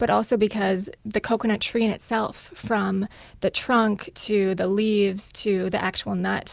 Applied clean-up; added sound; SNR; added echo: none; none; none; none.